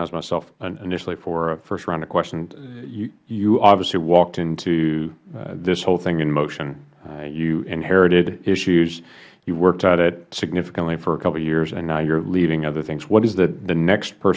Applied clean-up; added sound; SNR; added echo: none; none; none; none.